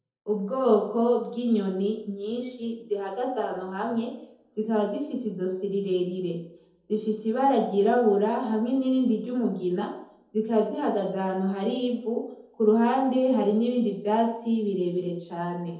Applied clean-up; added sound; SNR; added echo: none; none; none; reverberation time 2.1 s.